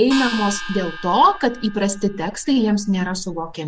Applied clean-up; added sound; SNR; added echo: none; Gong; 12 dB; none.